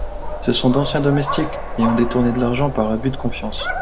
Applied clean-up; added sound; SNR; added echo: none; Dog; 5 dB; none.